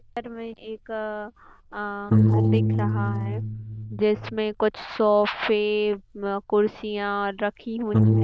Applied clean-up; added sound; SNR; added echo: neural diffusion model UNIVERSE++.